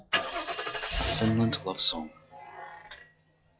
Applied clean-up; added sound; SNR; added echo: classical method log-MMSE.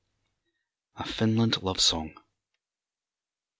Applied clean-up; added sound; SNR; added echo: none; none; none; none.